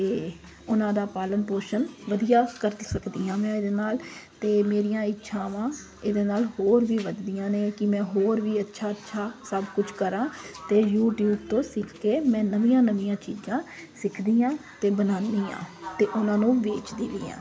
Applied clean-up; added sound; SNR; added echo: none; none; none; none.